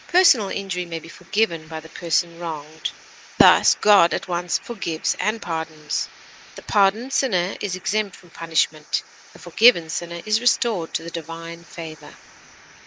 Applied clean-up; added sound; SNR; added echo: neural mask model Resemble Enhance denoiser.